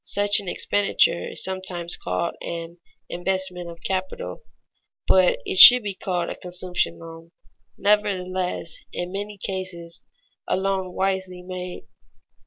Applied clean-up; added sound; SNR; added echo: none; none; none; none.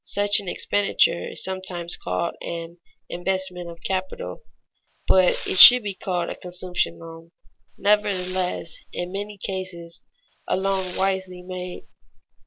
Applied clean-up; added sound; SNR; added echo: none; Tearing; 14 dB; none.